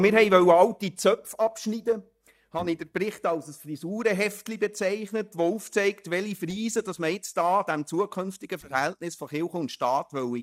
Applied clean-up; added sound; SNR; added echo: neural mask model DeepFilterNet 3.